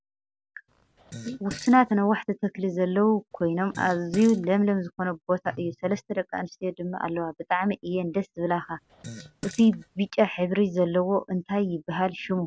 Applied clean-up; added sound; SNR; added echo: none; Fart; 18 dB; none.